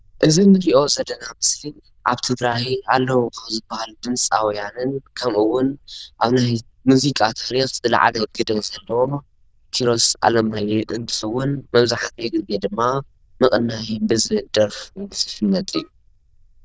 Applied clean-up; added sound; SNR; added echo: neural diffusion model UNIVERSE++.